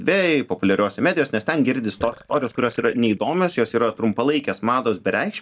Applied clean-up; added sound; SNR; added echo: neural mask model DeepFilterNet 3.